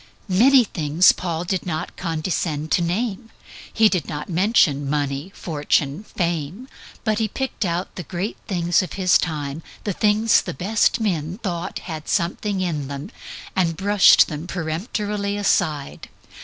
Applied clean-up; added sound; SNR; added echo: none; none; none; none.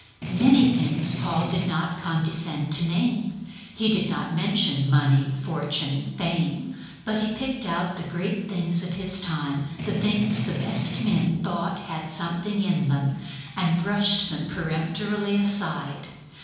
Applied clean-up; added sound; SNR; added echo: none; Strum; 6 dB; reverberation time 1.0 s.